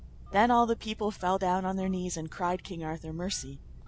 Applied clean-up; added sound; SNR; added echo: none; Telephone; 17 dB; none.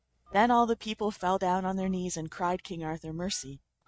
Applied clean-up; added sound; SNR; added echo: neural mask model RNNoise.